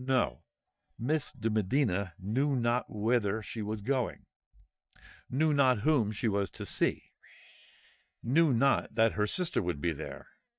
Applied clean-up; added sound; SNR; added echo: neural mask model DeepFilterNet 3.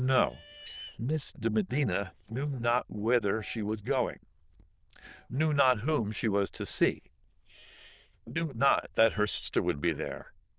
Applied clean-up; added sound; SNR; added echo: neural diffusion model UNIVERSE++.